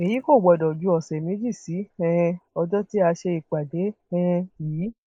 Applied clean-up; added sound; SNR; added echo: neural mask model Resemble Enhance denoiser.